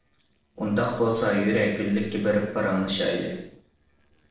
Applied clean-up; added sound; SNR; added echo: neural separator model SepFormer DNS4.